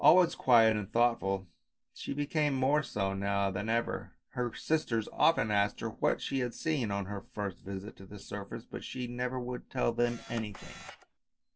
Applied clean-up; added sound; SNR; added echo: none; Camera; 17 dB; none.